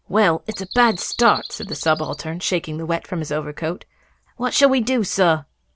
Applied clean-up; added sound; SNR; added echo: none; Bird vocalization, bird call, bird song; 18 dB; none.